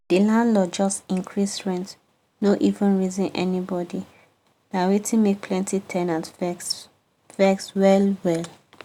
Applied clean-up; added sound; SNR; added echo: none; none; none; none.